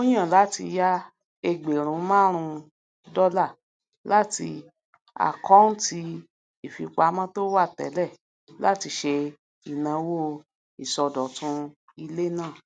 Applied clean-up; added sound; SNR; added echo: none; none; none; none.